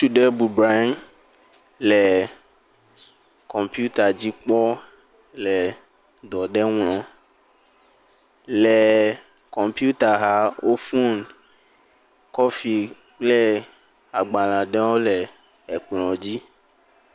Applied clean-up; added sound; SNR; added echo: none; none; none; none.